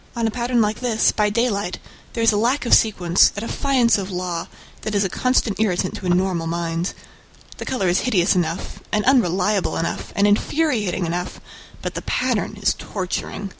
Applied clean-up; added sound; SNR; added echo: none; none; none; none.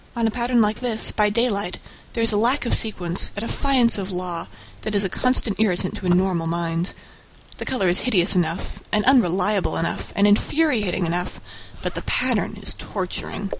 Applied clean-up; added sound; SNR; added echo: none; Zipper (clothing); 14 dB; none.